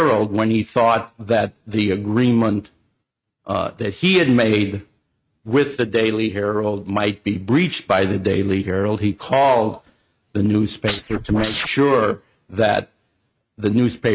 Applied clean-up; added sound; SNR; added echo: neural mask model RNNoise.